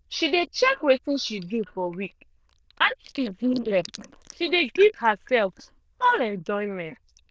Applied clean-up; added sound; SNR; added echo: neural diffusion model UNIVERSE++.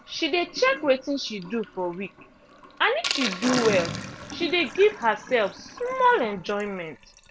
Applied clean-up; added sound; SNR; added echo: none; Sink (filling or washing); 10 dB; none.